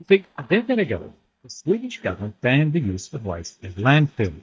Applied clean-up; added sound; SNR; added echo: neural mask model DeepFilterNet 3.